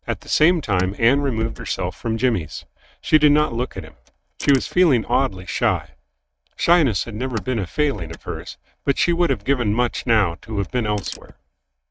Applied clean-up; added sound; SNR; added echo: neural mask model RNNoise.